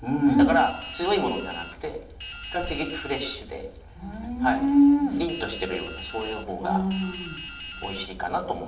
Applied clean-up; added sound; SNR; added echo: none; Drip; 15 dB; reverberation time 0.6 s.